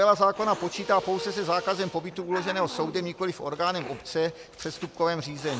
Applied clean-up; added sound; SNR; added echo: none; Hiss + Mechanisms; 14 dB; none.